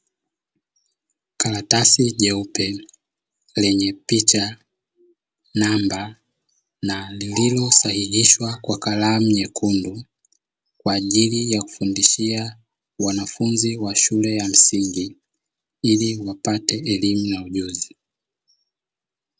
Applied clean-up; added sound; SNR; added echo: none; none; none; none.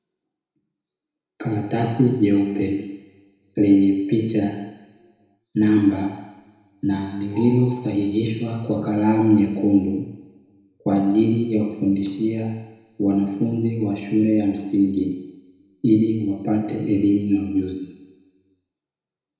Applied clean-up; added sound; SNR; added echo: none; none; none; reverberation time 1.0 s.